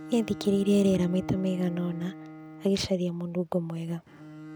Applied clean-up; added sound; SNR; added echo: none; Bowed string instrument; 14 dB; none.